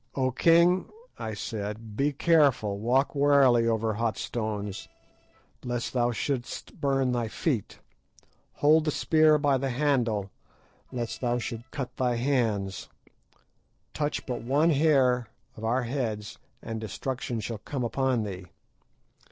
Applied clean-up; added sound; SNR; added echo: neural separator model SepFormer DNS4.